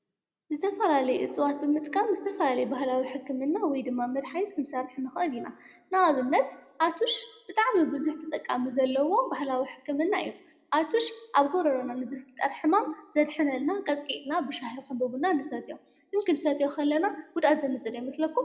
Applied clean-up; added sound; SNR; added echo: none; none; none; reverberation time 0.6 s.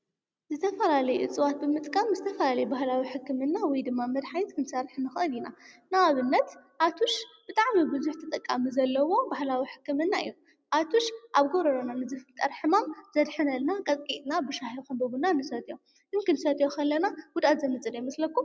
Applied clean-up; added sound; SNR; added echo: none; none; none; none.